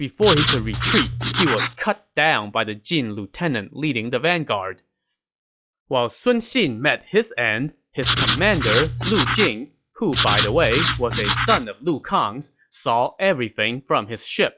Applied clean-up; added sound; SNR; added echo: classical method log-MMSE.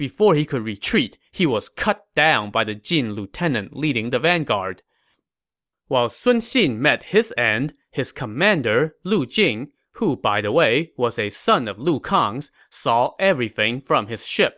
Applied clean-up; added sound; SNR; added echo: none; none; none; none.